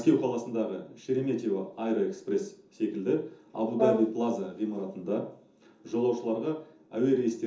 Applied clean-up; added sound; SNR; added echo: none; Brass instrument; 5 dB; reverberation time 0.6 s.